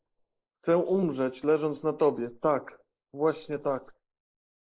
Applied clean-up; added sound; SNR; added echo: neural mask model Resemble Enhance denoiser.